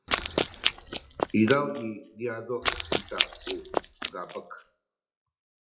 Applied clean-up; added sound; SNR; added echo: classical method WPE with log-MMSE.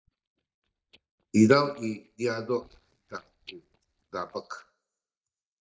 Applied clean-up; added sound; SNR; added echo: neural mask model DeepFilterNet 3.